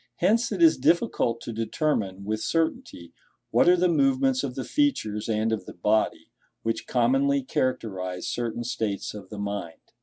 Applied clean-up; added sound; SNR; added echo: none; none; none; none.